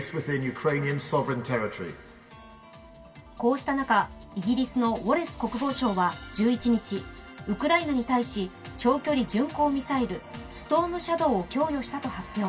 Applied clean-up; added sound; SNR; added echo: none; none; none; reverberation time 0.1 s.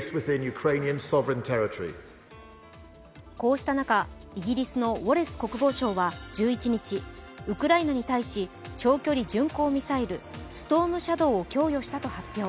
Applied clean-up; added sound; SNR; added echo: none; none; none; none.